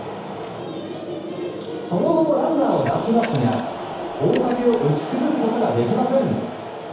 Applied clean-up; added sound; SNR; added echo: none; Camera; 16 dB; reverberation time 0.9 s.